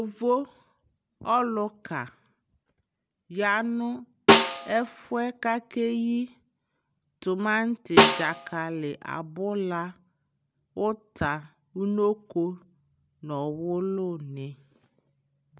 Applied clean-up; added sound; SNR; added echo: none; Snare drum; -5 dB; none.